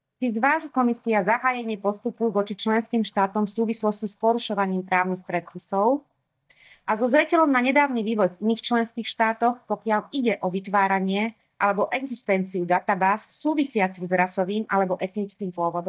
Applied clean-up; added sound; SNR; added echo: neural mask model DeepFilterNet 3.